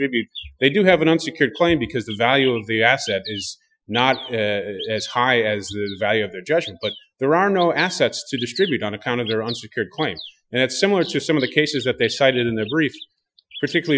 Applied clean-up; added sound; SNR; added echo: classical method Wiener filter.